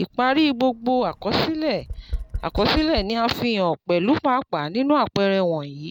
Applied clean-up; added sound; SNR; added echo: none; Tap; 12 dB; none.